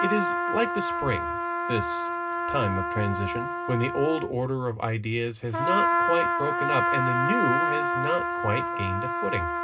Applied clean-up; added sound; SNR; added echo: none; Trumpet; -2 dB; reverberation time 0.2 s.